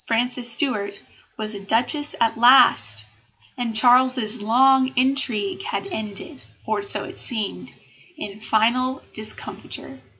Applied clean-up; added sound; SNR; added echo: none; none; none; none.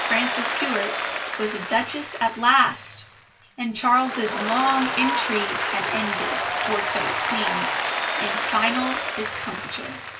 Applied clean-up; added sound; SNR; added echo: none; Applause; 3 dB; reverberation time 0.1 s.